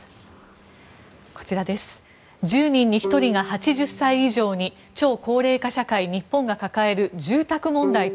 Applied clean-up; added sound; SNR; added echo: none; Bowed string instrument; 13 dB; none.